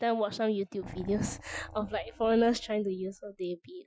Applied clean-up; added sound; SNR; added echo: classical method Wiener filter.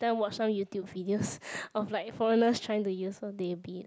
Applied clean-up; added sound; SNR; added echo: none; none; none; none.